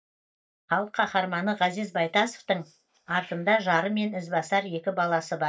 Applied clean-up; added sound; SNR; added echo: neural mask model DeepFilterNet 3.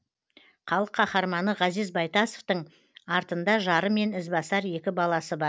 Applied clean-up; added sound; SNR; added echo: none; none; none; none.